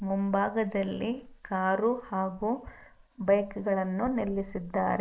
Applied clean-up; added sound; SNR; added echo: neural mask model Resemble Enhance denoiser.